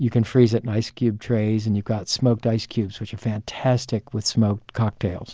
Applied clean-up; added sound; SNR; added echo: none; none; none; none.